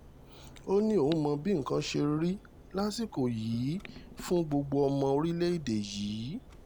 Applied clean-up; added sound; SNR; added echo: none; Clock; 19 dB; none.